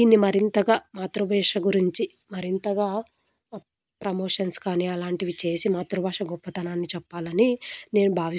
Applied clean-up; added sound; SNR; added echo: none; none; none; none.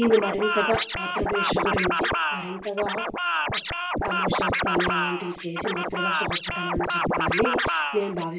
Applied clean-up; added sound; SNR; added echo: none; Scratching (performance technique); -2 dB; reverberation time 0.3 s.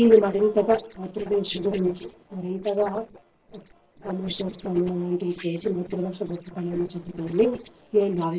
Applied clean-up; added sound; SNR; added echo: neural separator model SepFormer DNS4.